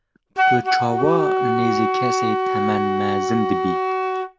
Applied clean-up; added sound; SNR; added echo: none; Wind instrument, woodwind instrument; -4 dB; none.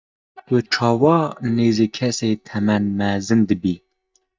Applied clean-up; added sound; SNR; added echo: neural mask model DeepFilterNet 3.